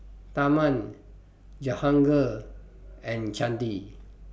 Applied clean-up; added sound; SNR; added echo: none; none; none; none.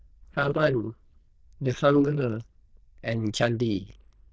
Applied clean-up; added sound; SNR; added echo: neural diffusion model UNIVERSE++.